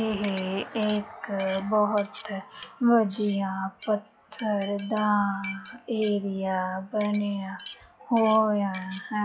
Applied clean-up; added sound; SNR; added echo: classical method log-MMSE.